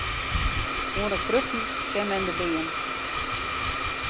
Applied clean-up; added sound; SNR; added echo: none; Domestic sounds, home sounds; -4 dB; none.